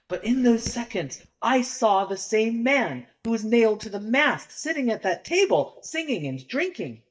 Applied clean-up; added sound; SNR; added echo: neural mask model DeepFilterNet 3.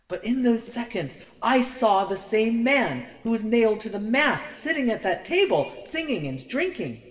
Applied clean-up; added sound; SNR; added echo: neural separator model SepFormer DNS4.